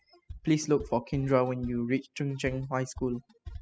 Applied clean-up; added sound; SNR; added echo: classical method spectral subtraction.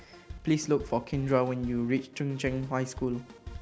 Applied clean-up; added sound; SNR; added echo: none; Drum kit; 16 dB; none.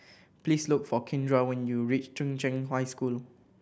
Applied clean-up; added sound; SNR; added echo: none; none; none; none.